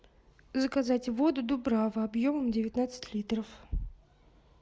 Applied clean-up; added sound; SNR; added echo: none; none; none; none.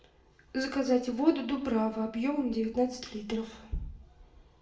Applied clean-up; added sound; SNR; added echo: none; none; none; reverberation time 0.6 s.